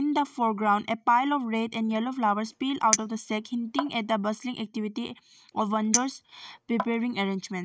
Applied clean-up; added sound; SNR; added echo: neural mask model RNNoise.